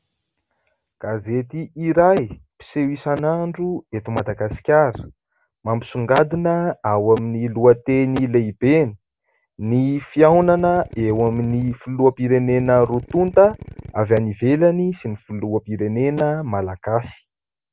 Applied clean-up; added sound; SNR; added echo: none; Drill; 16 dB; none.